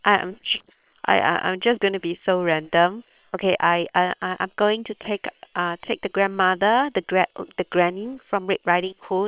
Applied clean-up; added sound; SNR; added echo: neural separator model SepFormer WHAM!.